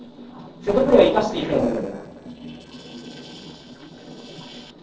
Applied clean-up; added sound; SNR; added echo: neural separator model SepFormer DNS4.